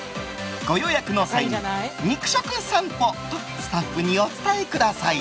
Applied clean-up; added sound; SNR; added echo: none; none; none; none.